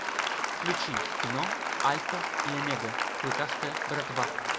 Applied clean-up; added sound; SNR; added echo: none; Applause; -4 dB; none.